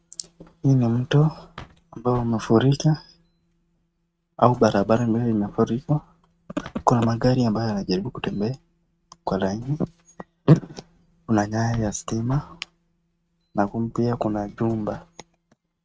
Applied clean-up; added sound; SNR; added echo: neural mask model RNNoise.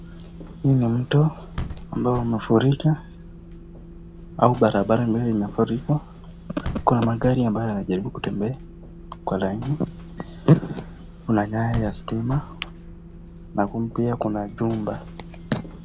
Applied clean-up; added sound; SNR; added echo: none; Bus / Engine; 13 dB; none.